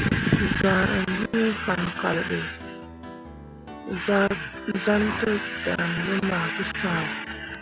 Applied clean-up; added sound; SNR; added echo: none; Piano; 15 dB; none.